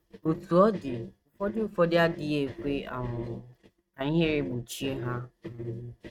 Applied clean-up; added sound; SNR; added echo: neural mask model RNNoise.